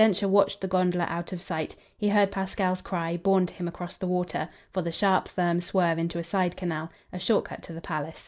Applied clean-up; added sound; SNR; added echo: none; none; none; none.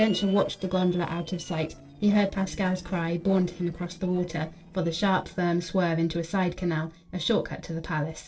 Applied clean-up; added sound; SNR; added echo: neural separator model SepFormer DNS4.